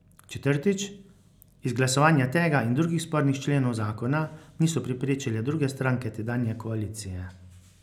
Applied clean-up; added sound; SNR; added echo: none; none; none; none.